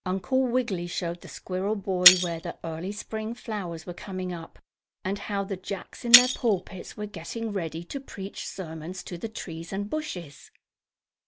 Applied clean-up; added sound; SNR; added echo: none; Shatter; -2 dB; none.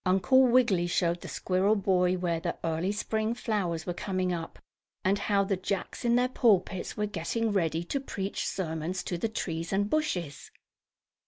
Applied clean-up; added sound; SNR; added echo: none; none; none; none.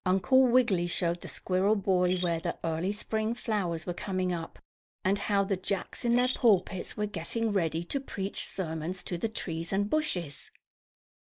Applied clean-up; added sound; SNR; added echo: neural mask model Resemble Enhance denoiser.